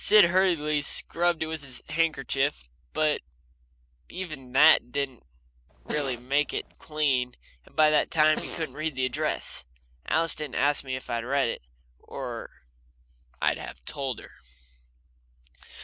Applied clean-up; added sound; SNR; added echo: none; Fart; 11 dB; none.